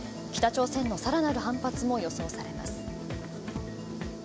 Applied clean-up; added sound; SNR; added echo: none; none; none; none.